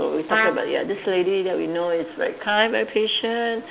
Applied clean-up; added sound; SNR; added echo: none; Trumpet; 3 dB; none.